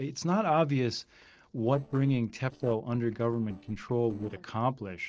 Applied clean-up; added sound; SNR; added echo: neural separator model SepFormer DNS4.